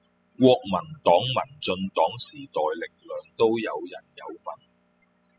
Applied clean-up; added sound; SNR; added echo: classical method spectral subtraction.